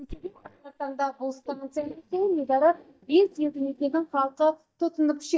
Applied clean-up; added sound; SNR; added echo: neural mask model DeepFilterNet 3.